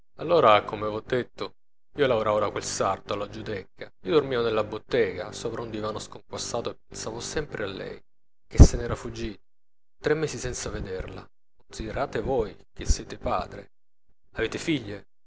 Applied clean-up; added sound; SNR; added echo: none; none; none; none.